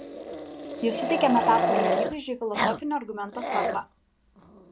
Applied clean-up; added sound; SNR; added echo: none; Growling; 0 dB; none.